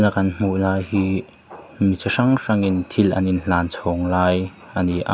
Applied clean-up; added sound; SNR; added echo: none; none; none; none.